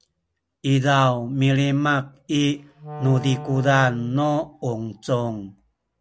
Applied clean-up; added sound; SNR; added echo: none; Wind instrument, woodwind instrument; 15 dB; none.